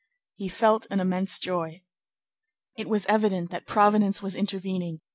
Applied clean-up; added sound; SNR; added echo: none; none; none; none.